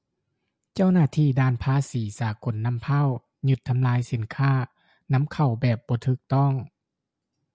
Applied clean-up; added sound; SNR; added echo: none; none; none; none.